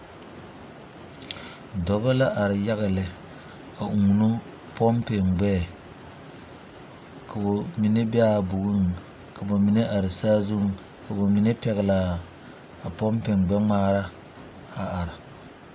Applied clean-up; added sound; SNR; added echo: none; none; none; none.